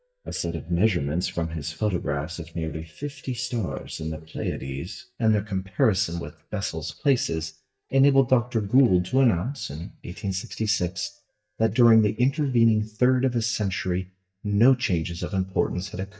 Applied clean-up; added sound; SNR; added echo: neural mask model DeepFilterNet 3.